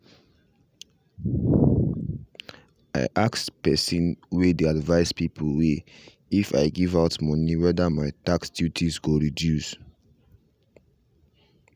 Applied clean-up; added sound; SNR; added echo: none; none; none; none.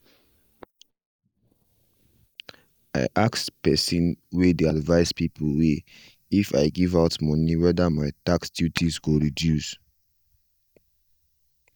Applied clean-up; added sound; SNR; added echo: neural mask model DeepFilterNet 3.